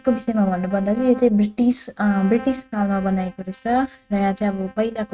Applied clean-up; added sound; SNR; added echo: neural mask model RNNoise.